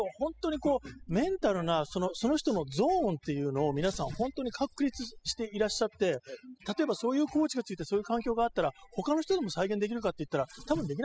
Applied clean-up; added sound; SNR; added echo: classical method spectral subtraction.